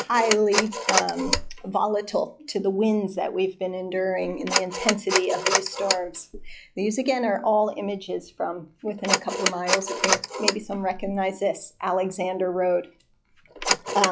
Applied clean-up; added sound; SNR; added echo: classical method log-MMSE.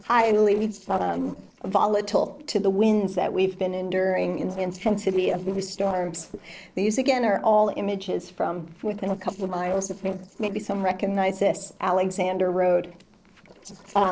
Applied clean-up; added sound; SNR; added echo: neural separator model SepFormer DNS4.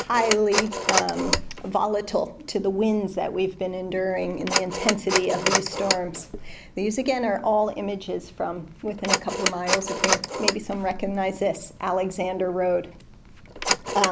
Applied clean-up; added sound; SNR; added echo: none; Telephone; 4 dB; none.